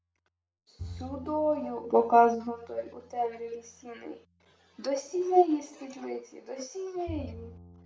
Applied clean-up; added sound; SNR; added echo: none; Bowed string instrument; 18 dB; none.